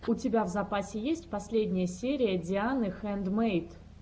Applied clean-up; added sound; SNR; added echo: none; none; none; none.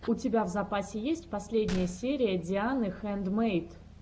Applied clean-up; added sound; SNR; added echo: none; Gunshot, gunfire; 17 dB; none.